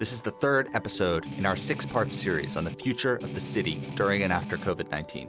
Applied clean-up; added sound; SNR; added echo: none; Strum; 8 dB; none.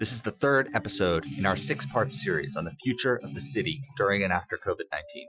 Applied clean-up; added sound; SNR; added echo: classical method Wiener filter.